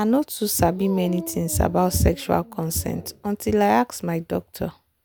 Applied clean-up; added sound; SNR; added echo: none; Dog; 16 dB; none.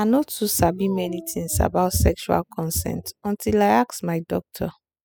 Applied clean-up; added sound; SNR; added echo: classical method spectral subtraction.